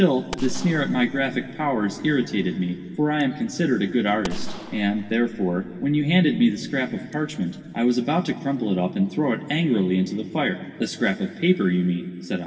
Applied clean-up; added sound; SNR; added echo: none; Gunshot, gunfire; 14 dB; reverberation time 2.4 s.